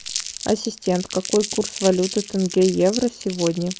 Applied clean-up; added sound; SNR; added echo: none; Crumpling, crinkling; 10 dB; none.